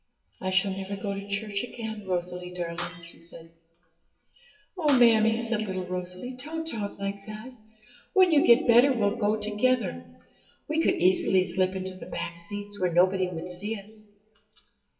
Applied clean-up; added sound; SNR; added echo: classical method WPE with log-MMSE.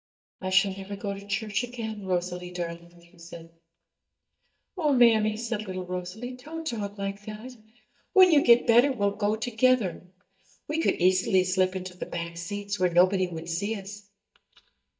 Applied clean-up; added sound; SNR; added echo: neural mask model DeepFilterNet 3.